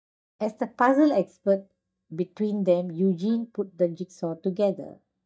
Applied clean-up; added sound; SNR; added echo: neural mask model DeepFilterNet 3.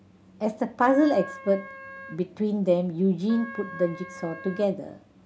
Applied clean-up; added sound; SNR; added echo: none; Wind instrument, woodwind instrument; 16 dB; none.